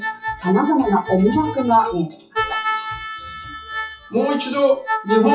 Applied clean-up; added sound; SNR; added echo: classical method WPE with log-MMSE.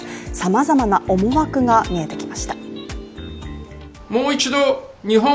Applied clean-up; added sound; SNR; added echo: none; none; none; none.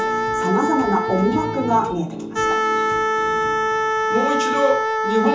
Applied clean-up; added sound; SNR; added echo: none; Wind instrument, woodwind instrument; -1 dB; reverberation time 0.8 s.